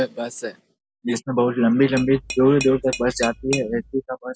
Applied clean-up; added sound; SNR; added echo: none; Tap / Glass; 12 dB; none.